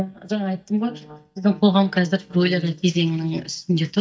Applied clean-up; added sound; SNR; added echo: neural mask model DeepFilterNet 3.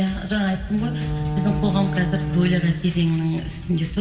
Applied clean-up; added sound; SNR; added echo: none; Wind instrument, woodwind instrument; 6 dB; reverberation time 2.8 s.